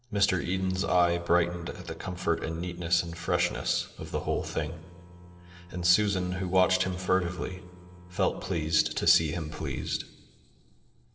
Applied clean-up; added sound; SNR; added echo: neural separator model SepFormer DNS4.